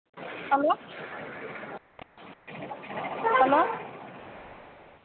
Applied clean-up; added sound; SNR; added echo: none; none; none; none.